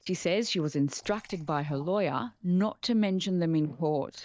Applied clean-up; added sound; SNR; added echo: neural mask model DeepFilterNet 3.